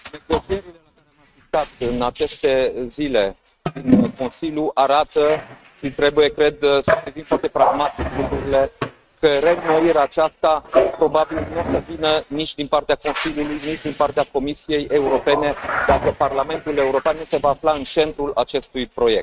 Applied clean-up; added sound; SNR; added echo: neural mask model RNNoise.